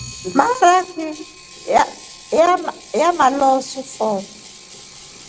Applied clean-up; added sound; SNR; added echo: none; Clock + Ratchet, pawl; 20 dB; none.